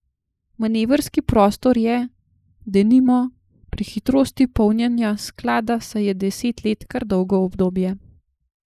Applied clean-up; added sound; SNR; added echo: neural mask model Resemble Enhance denoiser.